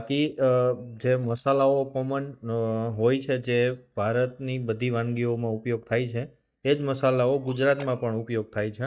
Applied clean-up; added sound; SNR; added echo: neural mask model DeepFilterNet 3.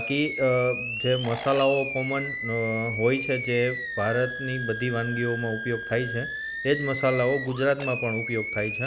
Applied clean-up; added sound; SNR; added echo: none; Animal; 6 dB; none.